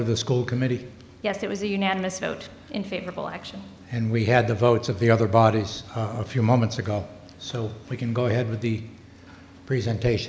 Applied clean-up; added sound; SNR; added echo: none; none; none; none.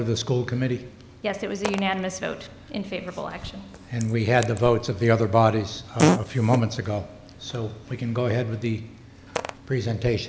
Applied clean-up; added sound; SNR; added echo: none; Fart; 8 dB; none.